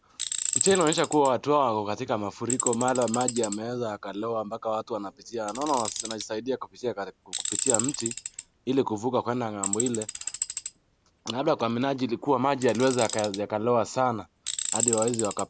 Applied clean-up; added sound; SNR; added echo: none; Tools; 4 dB; none.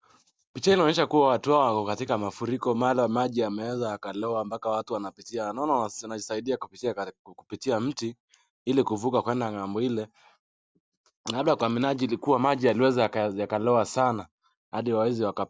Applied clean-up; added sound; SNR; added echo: none; none; none; none.